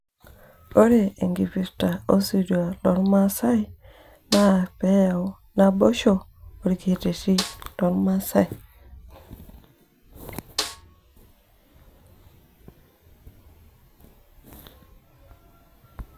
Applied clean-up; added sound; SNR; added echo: none; Snare drum; 11 dB; none.